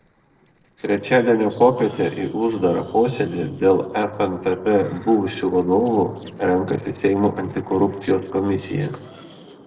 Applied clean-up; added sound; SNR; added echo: neural separator model SepFormer DNS4.